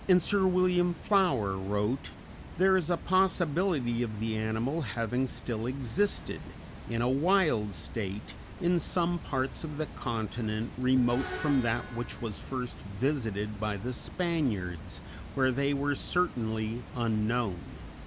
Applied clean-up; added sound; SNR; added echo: none; Water + Screech; 13 dB; none.